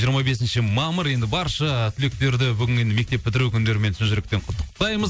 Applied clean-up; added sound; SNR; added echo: none; none; none; none.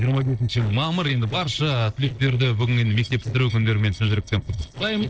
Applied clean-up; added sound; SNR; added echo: neural separator model SepFormer DNS4.